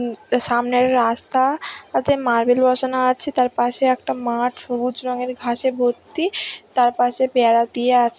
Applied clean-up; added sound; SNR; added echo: none; none; none; none.